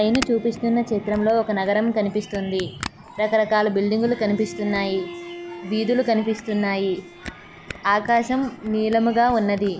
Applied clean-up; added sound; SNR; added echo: none; Camera + Bowed string instrument; 16 dB; none.